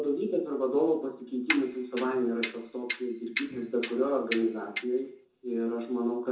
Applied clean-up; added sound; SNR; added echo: none; Clock; 4 dB; reverberation time 0.6 s.